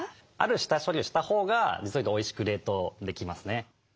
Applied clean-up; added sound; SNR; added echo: none; none; none; none.